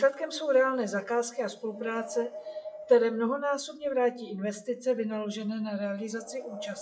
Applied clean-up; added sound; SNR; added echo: classical method WPE with log-MMSE.